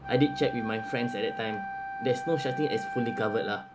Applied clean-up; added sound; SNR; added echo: none; Wind instrument, woodwind instrument; 7 dB; none.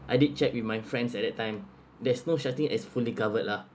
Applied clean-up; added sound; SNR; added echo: none; none; none; none.